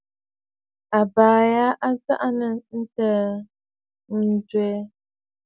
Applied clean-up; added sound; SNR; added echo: none; none; none; none.